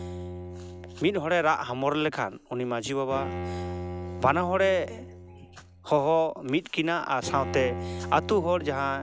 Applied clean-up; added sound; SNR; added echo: none; Bowed string instrument; 10 dB; none.